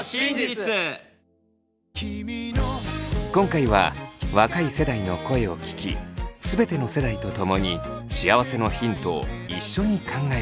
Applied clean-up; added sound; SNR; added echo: none; none; none; none.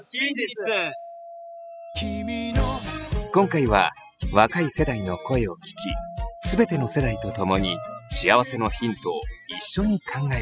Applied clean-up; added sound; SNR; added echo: classical method spectral subtraction.